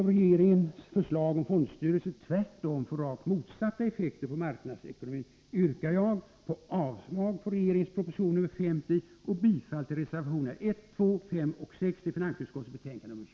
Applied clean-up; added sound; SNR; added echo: none; none; none; none.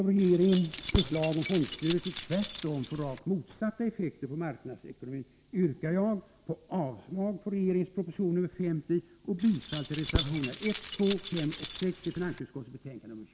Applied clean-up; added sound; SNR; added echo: none; Keys jangling; 2 dB; none.